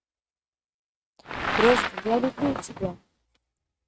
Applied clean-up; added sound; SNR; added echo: neural mask model RNNoise.